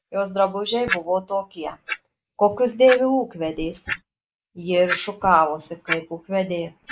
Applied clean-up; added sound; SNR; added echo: neural mask model Resemble Enhance denoiser.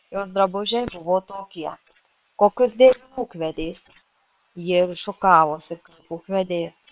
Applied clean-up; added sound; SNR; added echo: neural separator model SepFormer WHAM!.